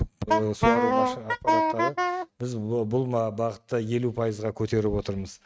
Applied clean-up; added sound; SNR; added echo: neural mask model RNNoise.